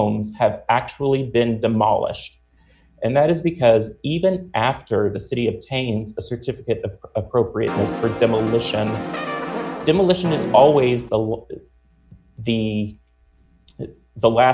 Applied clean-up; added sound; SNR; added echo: none; Brass instrument; 7 dB; none.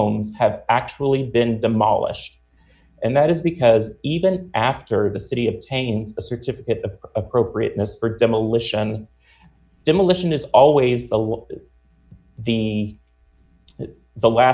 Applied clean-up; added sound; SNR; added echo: none; none; none; none.